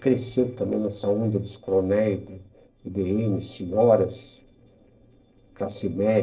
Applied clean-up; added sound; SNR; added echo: neural separator model SepFormer DNS4.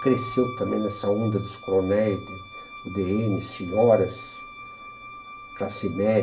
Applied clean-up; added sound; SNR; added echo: none; Wind instrument, woodwind instrument; 15 dB; reverberation time 0.3 s.